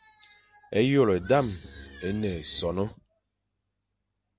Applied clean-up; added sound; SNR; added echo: none; Bowed string instrument; 18 dB; none.